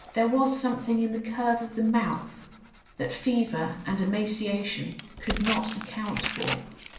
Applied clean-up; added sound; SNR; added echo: none; Tearing; 11 dB; reverberation time 1.0 s.